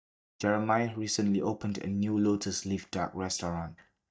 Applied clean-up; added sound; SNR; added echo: neural mask model DeepFilterNet 3.